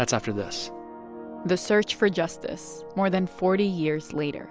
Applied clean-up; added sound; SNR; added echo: none; none; none; none.